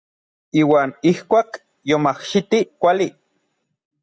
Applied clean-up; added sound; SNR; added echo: none; none; none; none.